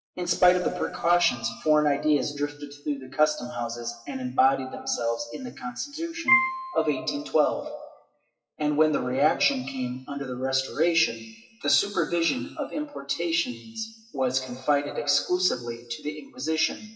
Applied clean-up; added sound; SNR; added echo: classical method WPE with log-MMSE.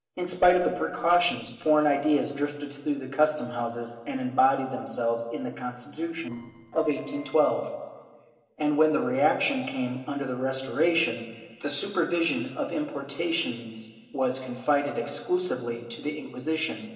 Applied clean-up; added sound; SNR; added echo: neural separator model SepFormer DNS4.